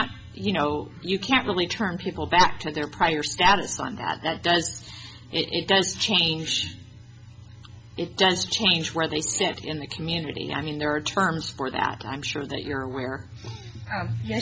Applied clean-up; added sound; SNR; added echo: none; none; none; none.